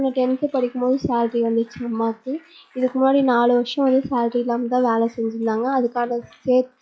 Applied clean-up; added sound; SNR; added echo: classical method log-MMSE.